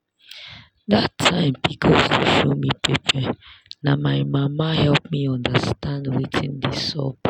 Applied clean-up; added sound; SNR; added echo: none; none; none; none.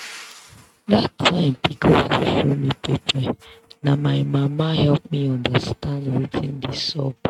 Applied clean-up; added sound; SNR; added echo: neural mask model RNNoise.